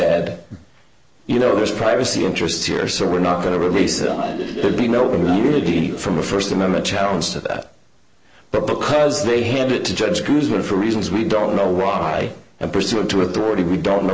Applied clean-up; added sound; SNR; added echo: none; Train; 7 dB; none.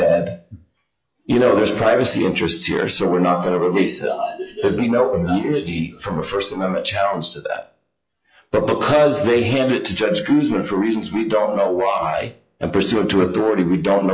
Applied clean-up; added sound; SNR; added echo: classical method log-MMSE.